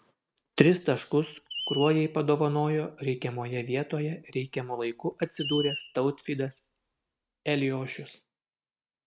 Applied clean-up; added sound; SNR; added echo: neural mask model RNNoise.